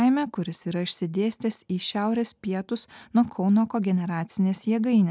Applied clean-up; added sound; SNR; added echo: none; none; none; none.